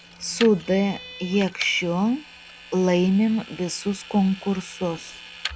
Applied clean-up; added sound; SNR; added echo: none; Vehicle; 15 dB; none.